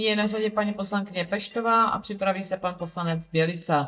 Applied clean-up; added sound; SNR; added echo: neural mask model DeepFilterNet 3.